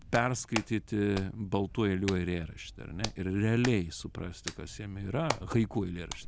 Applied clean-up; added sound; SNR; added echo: none; Hands; 11 dB; none.